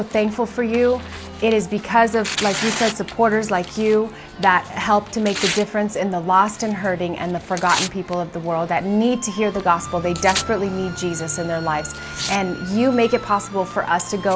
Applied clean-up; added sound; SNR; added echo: none; Tearing; 13 dB; none.